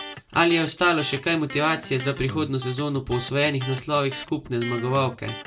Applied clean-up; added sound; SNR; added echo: none; Electric guitar; 14 dB; reverberation time 0.2 s.